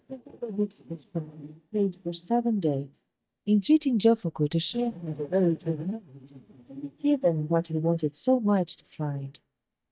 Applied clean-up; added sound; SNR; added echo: neural mask model DeepFilterNet 3.